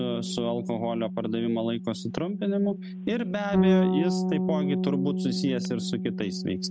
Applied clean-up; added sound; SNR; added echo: none; Bass guitar; 0 dB; none.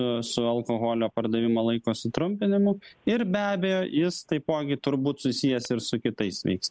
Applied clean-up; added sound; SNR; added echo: none; none; none; none.